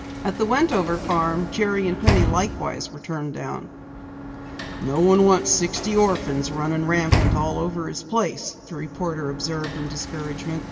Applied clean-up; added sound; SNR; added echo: none; Sliding door / Slam; 5 dB; reverberation time 1.5 s.